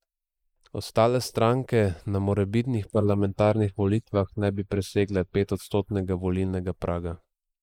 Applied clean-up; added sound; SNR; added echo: neural mask model Resemble Enhance denoiser.